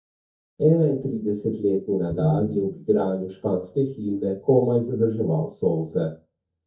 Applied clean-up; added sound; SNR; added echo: neural mask model DeepFilterNet 3.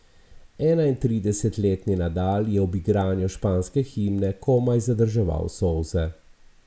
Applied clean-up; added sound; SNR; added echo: none; none; none; none.